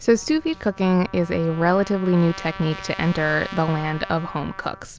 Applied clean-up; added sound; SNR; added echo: none; Trumpet; 17 dB; none.